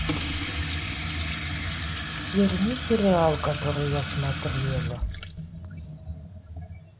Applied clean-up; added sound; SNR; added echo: none; Sink (filling or washing) / Water tap, faucet; 2 dB; none.